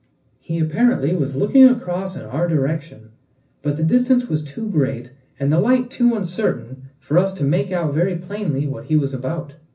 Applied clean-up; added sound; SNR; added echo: none; none; none; reverberation time 0.4 s.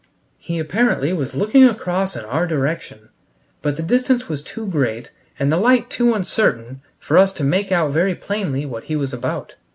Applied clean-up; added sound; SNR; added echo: none; none; none; none.